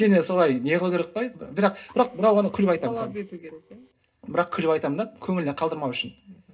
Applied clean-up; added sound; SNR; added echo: neural separator model SepFormer DNS4.